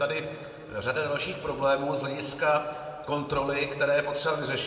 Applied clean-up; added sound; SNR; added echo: none; none; none; reverberation time 2.0 s.